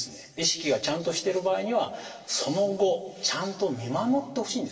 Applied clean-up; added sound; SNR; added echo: none; none; none; reverberation time 1.6 s.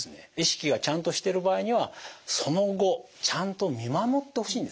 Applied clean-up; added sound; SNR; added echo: none; none; none; none.